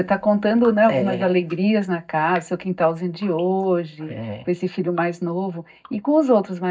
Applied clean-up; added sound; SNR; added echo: neural mask model DeepFilterNet 3.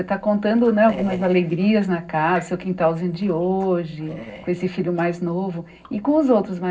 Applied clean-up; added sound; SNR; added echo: neural separator model SepFormer DNS4.